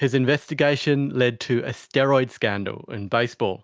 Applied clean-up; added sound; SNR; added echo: none; none; none; none.